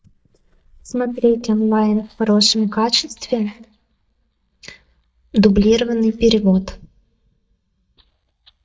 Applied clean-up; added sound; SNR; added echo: neural mask model DeepFilterNet 3.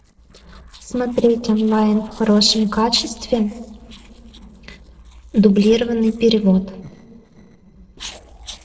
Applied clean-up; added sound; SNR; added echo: neural separator model SepFormer DNS4.